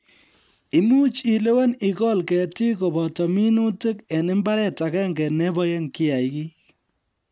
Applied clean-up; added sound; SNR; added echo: none; none; none; none.